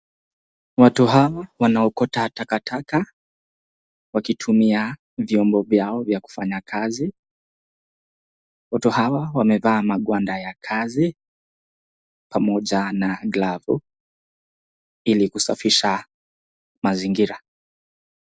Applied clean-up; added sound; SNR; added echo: none; none; none; none.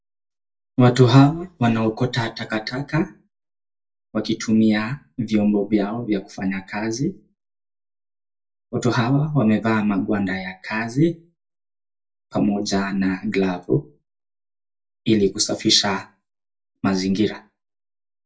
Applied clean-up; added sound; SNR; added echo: none; none; none; reverberation time 0.1 s.